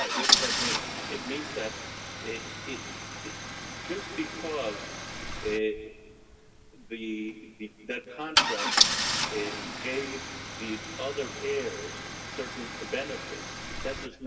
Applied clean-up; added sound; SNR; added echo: none; Idling / Engine starting / Car; -4 dB; reverberation time 2.0 s.